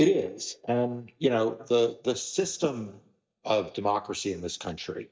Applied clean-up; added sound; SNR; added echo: neural mask model DeepFilterNet 3.